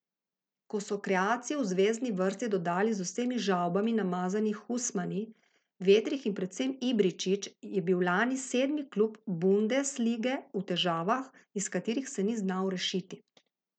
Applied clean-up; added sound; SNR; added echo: none; none; none; none.